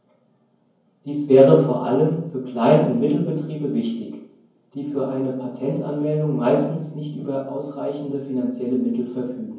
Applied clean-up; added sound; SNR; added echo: none; none; none; reverberation time 0.9 s.